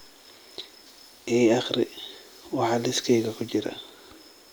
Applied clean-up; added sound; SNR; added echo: none; none; none; none.